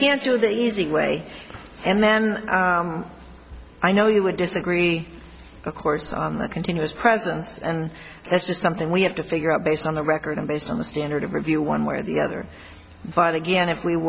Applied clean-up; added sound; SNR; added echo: none; none; none; none.